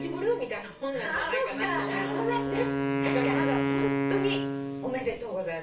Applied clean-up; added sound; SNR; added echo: none; Wind instrument, woodwind instrument; -1 dB; reverberation time 0.3 s.